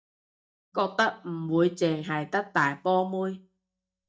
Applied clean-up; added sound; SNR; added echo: neural mask model DeepFilterNet 3.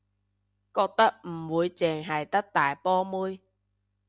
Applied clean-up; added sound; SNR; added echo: none; none; none; none.